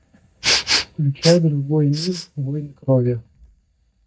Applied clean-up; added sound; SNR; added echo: neural mask model DeepFilterNet 3.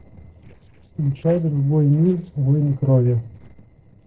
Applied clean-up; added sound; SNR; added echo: neural separator model SepFormer DNS4.